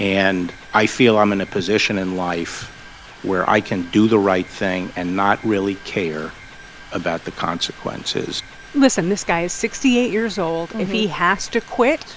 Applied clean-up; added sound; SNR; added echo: none; Mechanisms; 20 dB; none.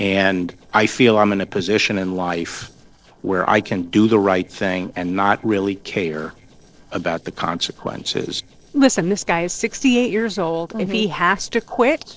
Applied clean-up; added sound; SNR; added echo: neural separator model SepFormer DNS4.